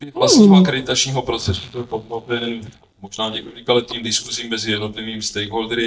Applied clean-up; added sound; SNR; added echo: neural mask model DeepFilterNet 3.